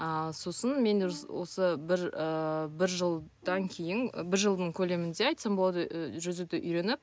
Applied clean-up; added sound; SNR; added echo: none; Brass instrument; 19 dB; none.